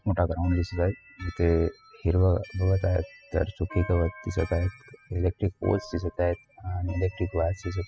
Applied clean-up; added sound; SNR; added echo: classical method spectral subtraction.